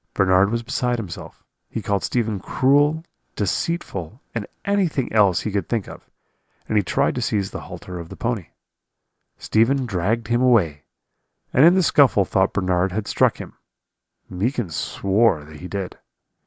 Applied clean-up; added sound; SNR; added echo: none; none; none; none.